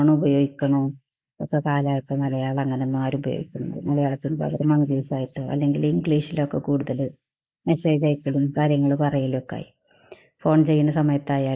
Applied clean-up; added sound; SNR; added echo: neural mask model Resemble Enhance denoiser.